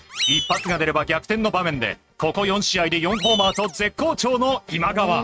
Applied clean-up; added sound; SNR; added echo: neural mask model RNNoise.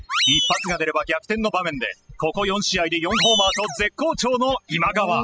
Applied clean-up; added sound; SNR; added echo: classical method spectral subtraction.